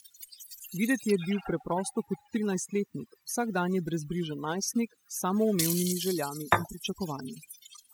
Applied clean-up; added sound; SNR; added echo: classical method spectral subtraction.